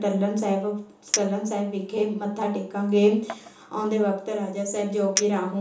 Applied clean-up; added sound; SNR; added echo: none; Chink, clink; 12 dB; reverberation time 1.2 s.